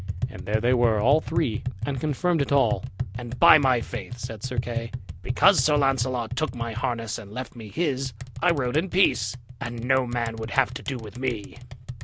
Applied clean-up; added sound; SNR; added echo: none; Tap; 7 dB; none.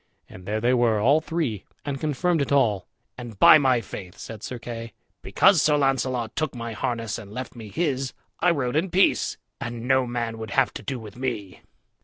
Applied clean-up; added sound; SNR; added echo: none; none; none; none.